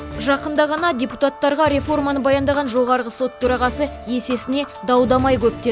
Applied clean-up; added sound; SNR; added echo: none; none; none; none.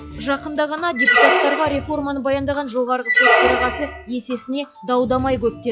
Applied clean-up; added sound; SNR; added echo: classical method log-MMSE.